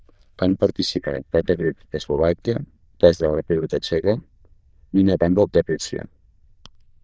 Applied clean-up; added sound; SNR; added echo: neural diffusion model UNIVERSE++.